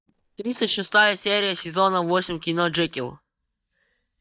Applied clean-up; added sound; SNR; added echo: neural mask model DeepFilterNet 3.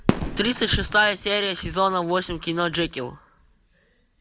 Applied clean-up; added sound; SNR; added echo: none; Fireworks; 7 dB; none.